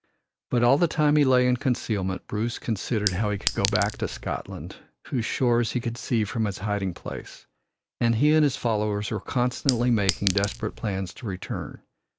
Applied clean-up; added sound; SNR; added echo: none; Chink, clink; 6 dB; none.